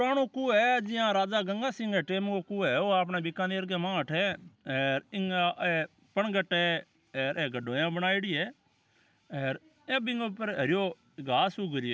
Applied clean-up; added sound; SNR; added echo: none; none; none; none.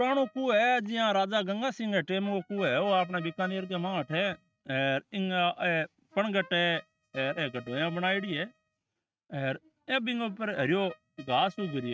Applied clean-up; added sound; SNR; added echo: neural mask model RNNoise.